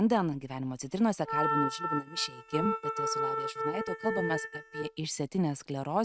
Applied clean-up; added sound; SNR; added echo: neural mask model RNNoise.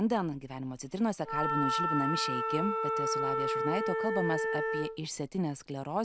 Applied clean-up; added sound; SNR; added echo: none; Wind instrument, woodwind instrument; 0 dB; none.